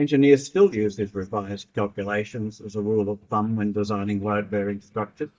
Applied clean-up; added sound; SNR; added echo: neural mask model DeepFilterNet 3.